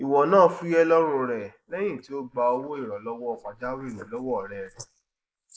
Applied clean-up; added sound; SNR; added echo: neural mask model Resemble Enhance denoiser.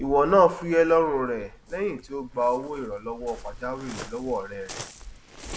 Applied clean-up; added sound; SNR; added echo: none; Waves, surf; 16 dB; none.